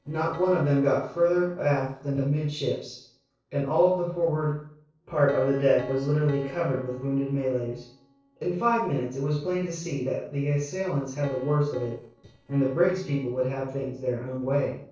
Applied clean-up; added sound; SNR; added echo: neural separator model SepFormer DNS4.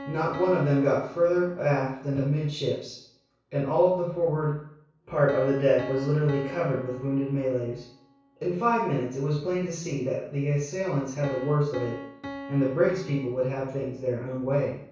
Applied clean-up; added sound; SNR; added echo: none; Piano; 17 dB; reverberation time 0.6 s.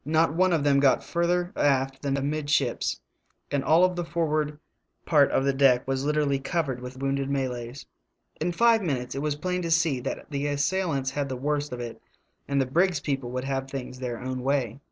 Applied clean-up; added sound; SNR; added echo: none; none; none; none.